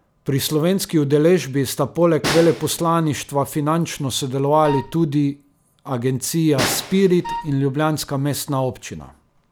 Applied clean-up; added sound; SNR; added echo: none; Snare drum + Wind instrument, woodwind instrument; 11 dB; none.